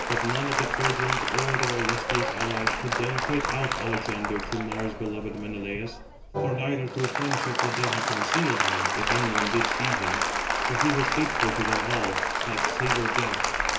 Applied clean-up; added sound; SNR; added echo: none; Applause; -3 dB; reverberation time 0.3 s.